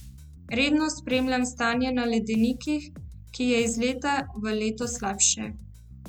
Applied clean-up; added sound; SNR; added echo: none; Bass guitar; 16 dB; none.